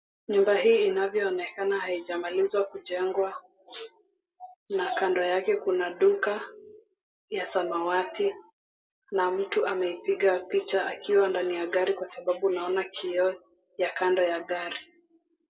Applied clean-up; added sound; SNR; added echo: none; none; none; none.